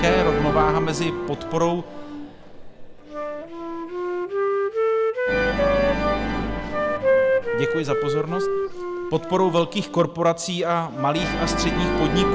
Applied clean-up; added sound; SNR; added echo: none; Organ + Wind instrument, woodwind instrument; -2 dB; none.